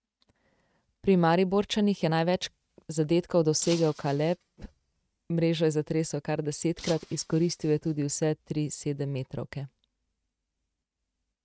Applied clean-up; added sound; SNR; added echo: neural mask model RNNoise.